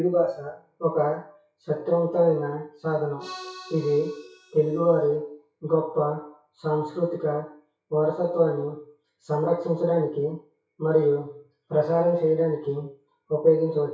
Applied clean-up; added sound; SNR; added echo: classical method WPE with log-MMSE.